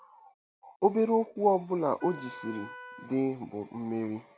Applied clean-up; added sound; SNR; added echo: none; Wind instrument, woodwind instrument; 18 dB; none.